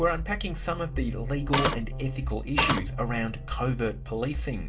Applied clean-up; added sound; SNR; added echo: none; Printer; -4 dB; reverberation time 0.2 s.